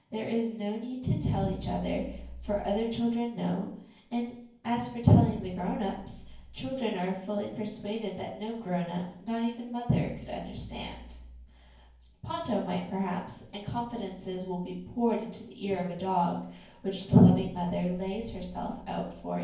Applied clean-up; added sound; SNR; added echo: none; none; none; reverberation time 0.9 s.